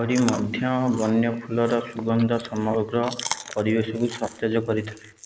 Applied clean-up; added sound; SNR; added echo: neural mask model Resemble Enhance denoiser.